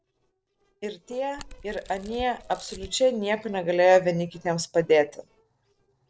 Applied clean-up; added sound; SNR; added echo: neural separator model SepFormer DNS4.